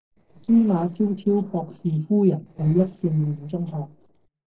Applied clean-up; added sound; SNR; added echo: neural separator model SepFormer DNS4.